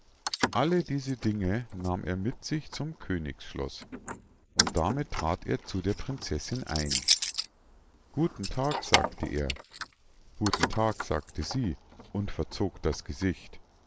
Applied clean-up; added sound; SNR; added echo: neural mask model Resemble Enhance denoiser.